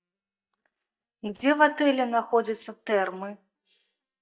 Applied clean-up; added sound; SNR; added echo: neural mask model DeepFilterNet 3.